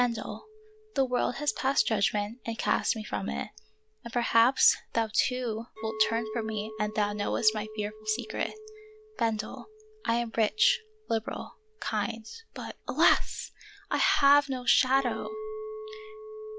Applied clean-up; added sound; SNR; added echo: none; Chink, clink; 14 dB; none.